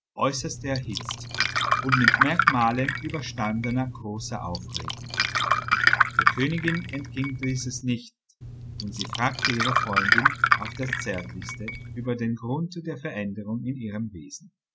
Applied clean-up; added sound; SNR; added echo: none; Glass; -4 dB; none.